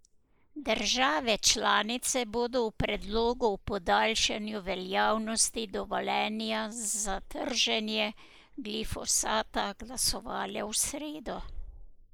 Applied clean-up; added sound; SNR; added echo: neural mask model Resemble Enhance denoiser.